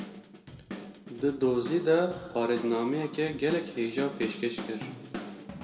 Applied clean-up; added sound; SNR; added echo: none; Drum / Drum kit; 12 dB; reverberation time 1.8 s.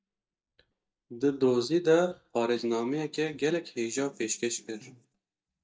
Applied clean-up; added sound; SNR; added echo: neural mask model DeepFilterNet 3.